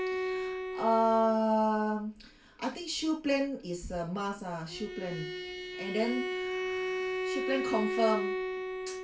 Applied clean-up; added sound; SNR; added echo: none; Bowed string instrument; 4 dB; reverberation time 0.3 s.